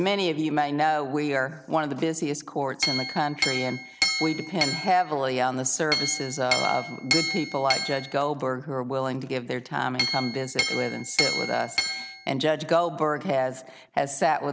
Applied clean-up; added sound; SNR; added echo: none; Chink, clink; 2 dB; none.